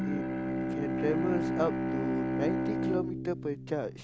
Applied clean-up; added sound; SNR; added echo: none; Bowed string instrument; -3 dB; none.